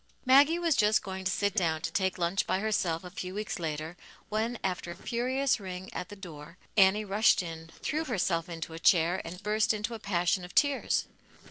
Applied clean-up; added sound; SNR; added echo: neural separator model SepFormer DNS4.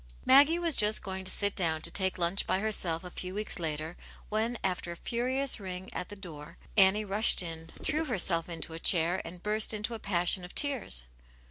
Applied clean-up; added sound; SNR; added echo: none; none; none; none.